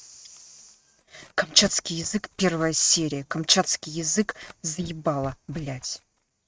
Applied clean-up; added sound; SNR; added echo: neural mask model RNNoise.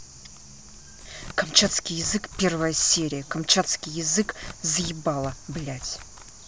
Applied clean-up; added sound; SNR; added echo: none; Tearing; 18 dB; none.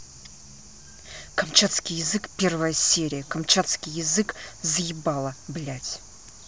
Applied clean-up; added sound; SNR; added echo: none; none; none; none.